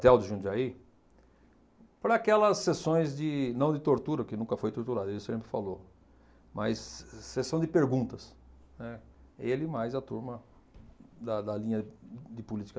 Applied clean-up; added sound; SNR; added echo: none; none; none; none.